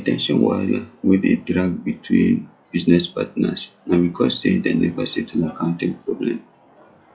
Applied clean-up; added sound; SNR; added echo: classical method log-MMSE.